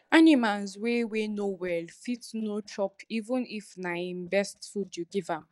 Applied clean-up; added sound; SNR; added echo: neural mask model DeepFilterNet 3.